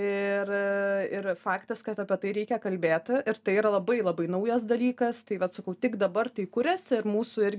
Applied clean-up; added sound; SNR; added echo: none; none; none; none.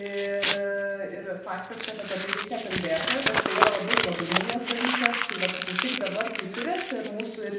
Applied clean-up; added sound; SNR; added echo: none; Crumpling, crinkling; -1 dB; reverberation time 0.8 s.